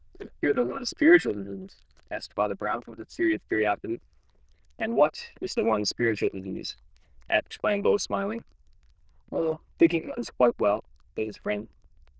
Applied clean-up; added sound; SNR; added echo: neural diffusion model UNIVERSE++.